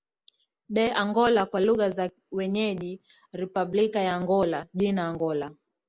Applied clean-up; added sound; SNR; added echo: none; none; none; none.